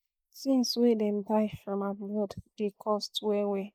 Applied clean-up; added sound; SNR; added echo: neural mask model Resemble Enhance denoiser.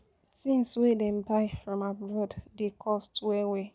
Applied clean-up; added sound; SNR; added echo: none; none; none; none.